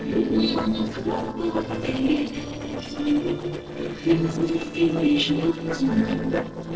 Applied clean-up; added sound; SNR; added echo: neural separator model SepFormer DNS4.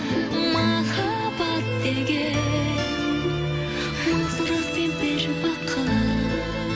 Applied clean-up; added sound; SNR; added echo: none; none; none; none.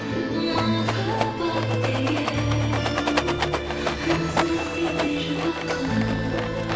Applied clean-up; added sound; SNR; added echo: none; Rattle; 5 dB; reverberation time 0.8 s.